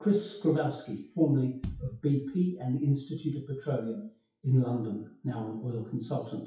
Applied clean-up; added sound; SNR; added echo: classical method WPE with log-MMSE.